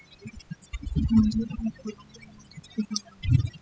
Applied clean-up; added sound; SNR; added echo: classical method spectral subtraction.